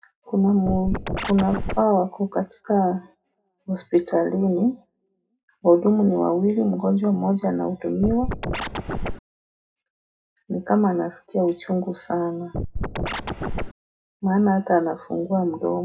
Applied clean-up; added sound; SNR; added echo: none; Scratching (performance technique); 4 dB; reverberation time 0.2 s.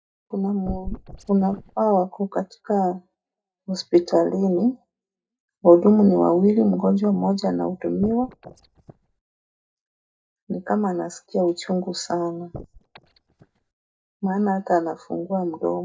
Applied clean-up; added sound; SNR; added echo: neural mask model DeepFilterNet 3.